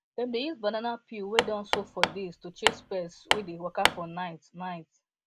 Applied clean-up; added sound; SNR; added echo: none; Hammer; -4 dB; none.